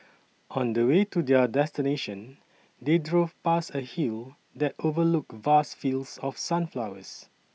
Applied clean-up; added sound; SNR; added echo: none; none; none; none.